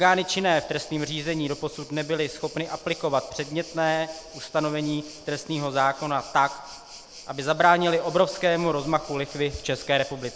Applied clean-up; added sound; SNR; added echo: none; Waves, surf; 19 dB; none.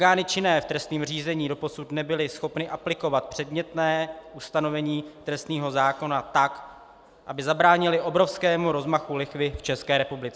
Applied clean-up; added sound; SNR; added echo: none; none; none; none.